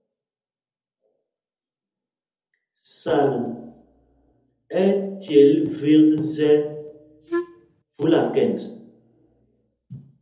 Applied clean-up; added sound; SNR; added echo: none; Wind instrument, woodwind instrument; 6 dB; reverberation time 0.7 s.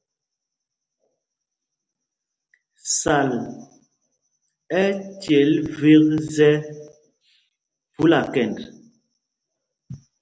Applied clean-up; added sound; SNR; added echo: none; none; none; none.